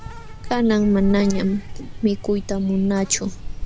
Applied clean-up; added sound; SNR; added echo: none; Insect; 8 dB; none.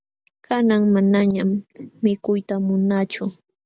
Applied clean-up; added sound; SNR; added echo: none; none; none; none.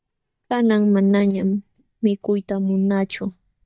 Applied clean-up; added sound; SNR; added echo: neural mask model DeepFilterNet 3.